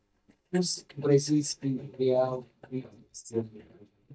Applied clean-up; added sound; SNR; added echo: neural mask model DeepFilterNet 3.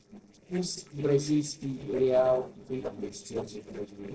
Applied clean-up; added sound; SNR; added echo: neural separator model SepFormer DNS4.